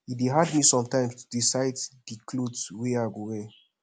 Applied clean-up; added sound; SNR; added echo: none; none; none; none.